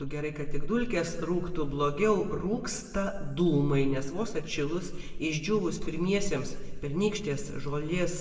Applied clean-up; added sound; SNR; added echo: none; none; none; reverberation time 1.3 s.